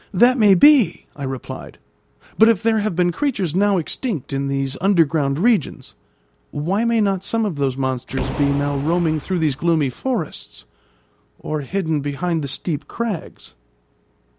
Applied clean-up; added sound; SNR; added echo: none; Boom; 12 dB; none.